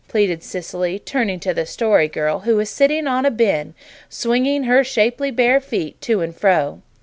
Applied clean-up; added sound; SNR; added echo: none; none; none; none.